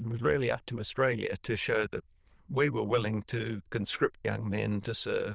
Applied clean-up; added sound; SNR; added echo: neural diffusion model UNIVERSE++.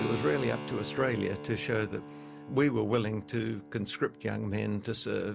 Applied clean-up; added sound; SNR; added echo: none; Keyboard (musical); 11 dB; none.